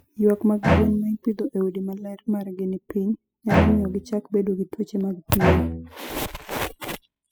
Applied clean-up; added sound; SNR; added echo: classical method spectral subtraction.